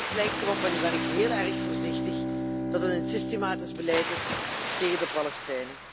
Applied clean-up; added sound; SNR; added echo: none; Bowed string instrument + Water; 0 dB; none.